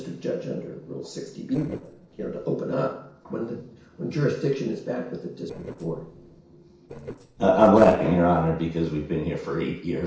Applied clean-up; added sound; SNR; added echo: neural separator model SepFormer DNS4.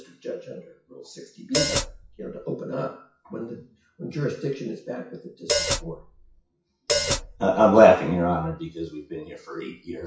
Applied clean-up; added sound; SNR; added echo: classical method WPE with log-MMSE.